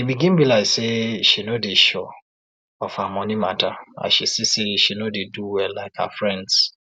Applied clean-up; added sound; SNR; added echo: none; none; none; none.